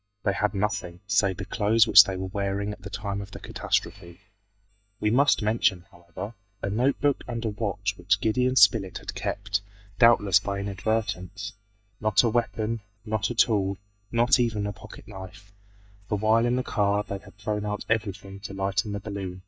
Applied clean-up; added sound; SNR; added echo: neural mask model DeepFilterNet 3.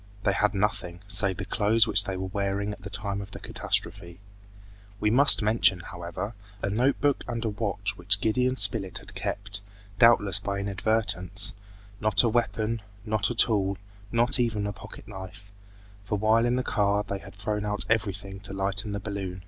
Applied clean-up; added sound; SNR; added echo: none; none; none; none.